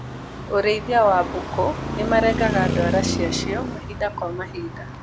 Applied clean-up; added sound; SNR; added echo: none; Traffic noise, roadway noise; 3 dB; none.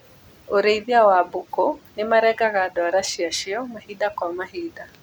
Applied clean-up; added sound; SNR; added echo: none; none; none; none.